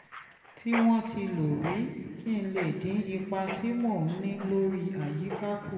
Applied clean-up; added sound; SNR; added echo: none; Mechanisms; 12 dB; reverberation time 2.2 s.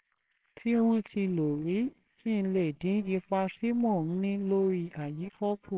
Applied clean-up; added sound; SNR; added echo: neural separator model SepFormer WHAMR!.